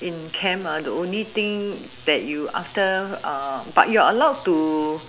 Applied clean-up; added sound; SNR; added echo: none; none; none; none.